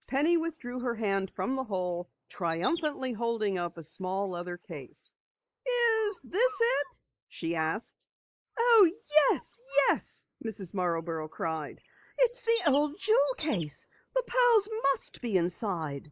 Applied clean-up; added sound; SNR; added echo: neural mask model Resemble Enhance denoiser.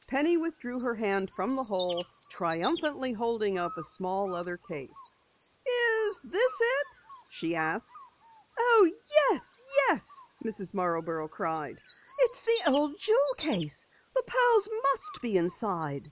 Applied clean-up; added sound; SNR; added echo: none; Bird; 19 dB; none.